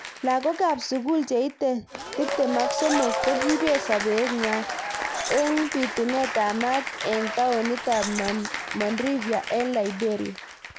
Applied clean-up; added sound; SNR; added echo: none; Applause / Cheering + Keys jangling; 5 dB; none.